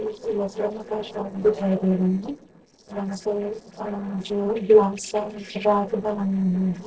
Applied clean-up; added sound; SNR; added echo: neural separator model SepFormer DNS4.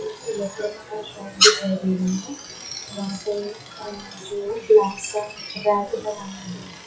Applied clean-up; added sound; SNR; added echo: classical method WPE with log-MMSE.